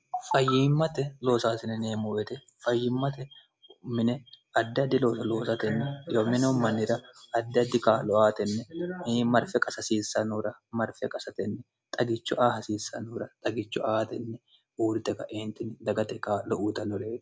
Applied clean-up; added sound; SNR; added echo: none; none; none; none.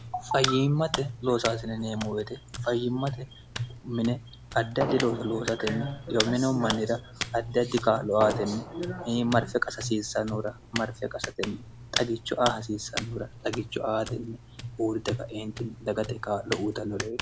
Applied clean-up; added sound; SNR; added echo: none; Fireworks + Hands; 8 dB; none.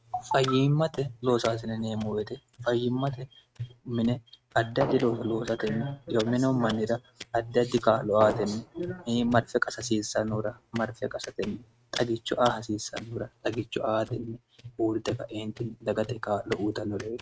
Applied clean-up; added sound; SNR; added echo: neural mask model RNNoise.